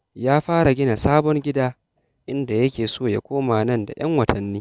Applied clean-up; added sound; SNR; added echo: none; none; none; none.